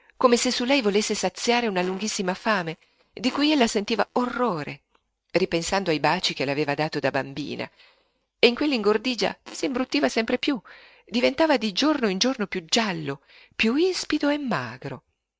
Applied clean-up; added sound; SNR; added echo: neural mask model RNNoise.